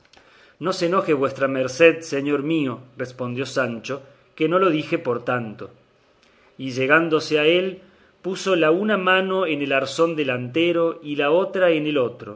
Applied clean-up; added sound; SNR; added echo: none; none; none; none.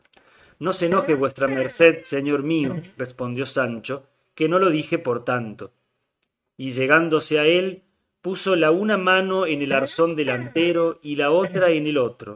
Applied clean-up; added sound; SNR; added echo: neural mask model RNNoise.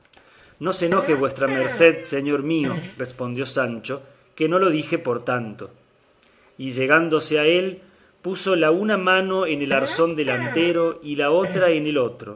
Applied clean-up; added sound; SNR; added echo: none; Fart; 11 dB; none.